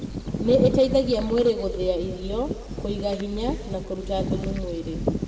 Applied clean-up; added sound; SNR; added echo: none; Bird vocalization, bird call, bird song; 6 dB; reverberation time 1.5 s.